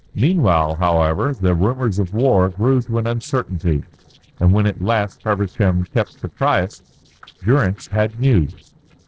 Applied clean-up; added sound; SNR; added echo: neural separator model SepFormer DNS4.